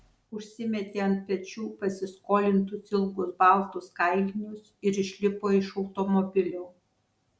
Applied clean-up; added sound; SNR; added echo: none; none; none; none.